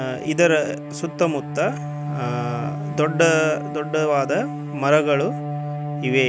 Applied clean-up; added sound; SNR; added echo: none; Bowed string instrument; 7 dB; none.